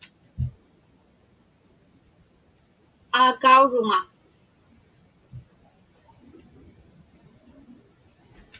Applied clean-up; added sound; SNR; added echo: none; none; none; none.